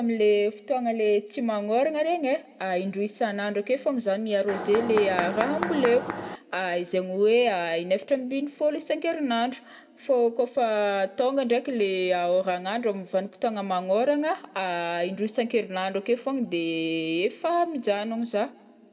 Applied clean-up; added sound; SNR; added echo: none; Mechanisms; 5 dB; reverberation time 2.1 s.